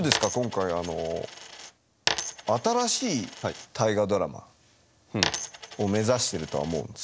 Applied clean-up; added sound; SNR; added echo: none; Coin (dropping); 6 dB; none.